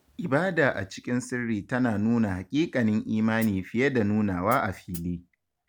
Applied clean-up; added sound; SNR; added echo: none; Hi-hat; 17 dB; none.